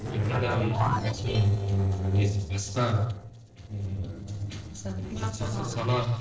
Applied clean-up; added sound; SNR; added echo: neural separator model SepFormer DNS4.